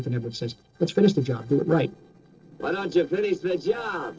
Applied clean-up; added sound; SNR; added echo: neural separator model SepFormer DNS4.